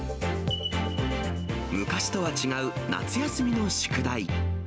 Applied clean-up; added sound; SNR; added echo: none; none; none; none.